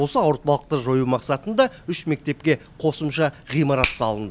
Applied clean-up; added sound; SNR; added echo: none; Finger snapping; 13 dB; none.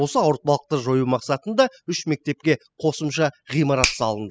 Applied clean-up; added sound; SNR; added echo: classical method spectral subtraction.